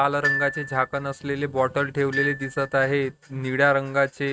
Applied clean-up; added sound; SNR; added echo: neural mask model RNNoise.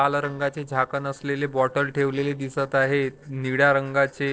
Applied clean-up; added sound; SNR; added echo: neural separator model SepFormer DNS4.